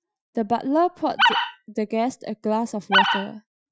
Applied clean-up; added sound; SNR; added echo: classical method Wiener filter.